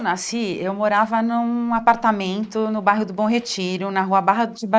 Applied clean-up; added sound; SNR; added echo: neural mask model Resemble Enhance denoiser.